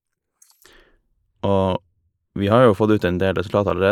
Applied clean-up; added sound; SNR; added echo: neural mask model Resemble Enhance denoiser.